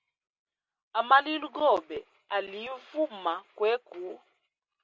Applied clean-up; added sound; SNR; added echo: none; none; none; none.